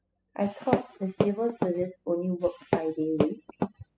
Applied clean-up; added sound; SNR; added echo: classical method spectral subtraction.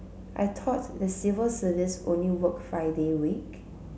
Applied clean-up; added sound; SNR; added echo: none; none; none; none.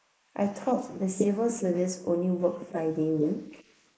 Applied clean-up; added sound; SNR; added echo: neural mask model Resemble Enhance denoiser.